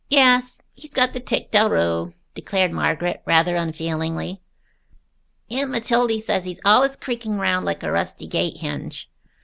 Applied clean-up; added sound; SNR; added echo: none; none; none; none.